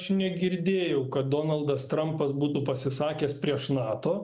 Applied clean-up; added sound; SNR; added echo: none; none; none; none.